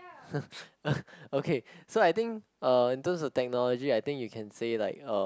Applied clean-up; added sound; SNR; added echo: none; none; none; none.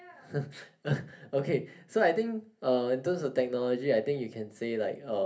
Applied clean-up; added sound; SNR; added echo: none; none; none; reverberation time 0.3 s.